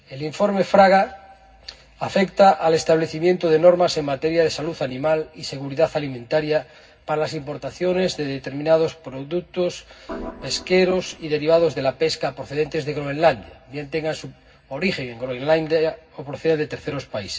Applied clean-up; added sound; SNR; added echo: none; Organ; 18 dB; reverberation time 0.4 s.